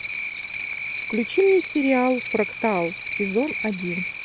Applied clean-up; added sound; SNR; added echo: none; Cricket; 0 dB; none.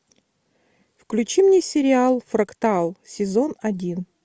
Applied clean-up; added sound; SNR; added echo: none; none; none; none.